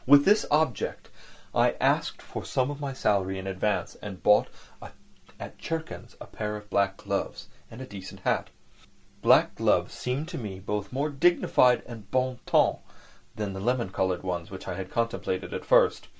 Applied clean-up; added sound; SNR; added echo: none; none; none; none.